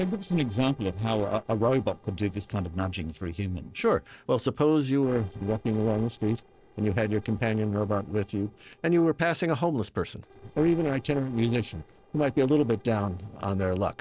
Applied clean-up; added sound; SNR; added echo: neural separator model SepFormer DNS4.